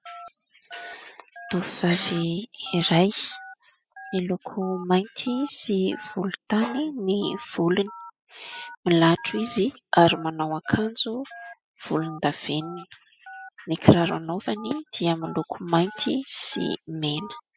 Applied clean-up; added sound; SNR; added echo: classical method spectral subtraction.